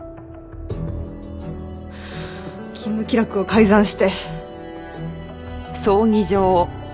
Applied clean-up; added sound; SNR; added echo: none; none; none; none.